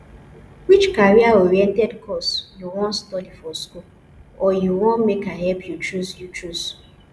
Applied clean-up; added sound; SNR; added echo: none; none; none; none.